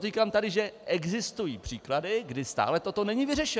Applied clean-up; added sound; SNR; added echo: none; none; none; none.